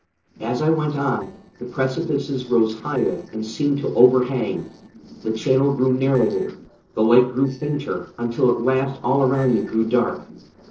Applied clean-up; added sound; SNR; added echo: neural separator model SepFormer DNS4.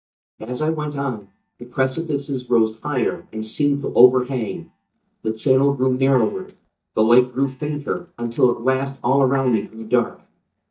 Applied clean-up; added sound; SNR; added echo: neural mask model DeepFilterNet 3.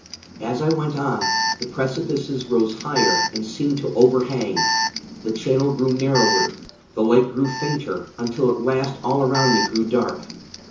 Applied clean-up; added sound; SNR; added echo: none; Alarm; 6 dB; reverberation time 0.6 s.